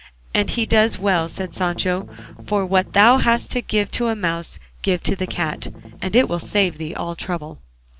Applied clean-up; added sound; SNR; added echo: none; Strum; 16 dB; none.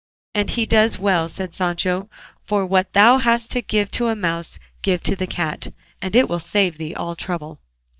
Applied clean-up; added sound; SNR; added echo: neural mask model DeepFilterNet 3.